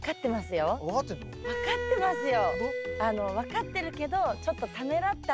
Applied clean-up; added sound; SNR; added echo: none; Wind instrument, woodwind instrument; 5 dB; none.